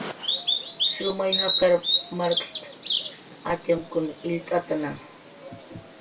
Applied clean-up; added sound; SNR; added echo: none; Bird vocalization, bird call, bird song; -1 dB; reverberation time 0.2 s.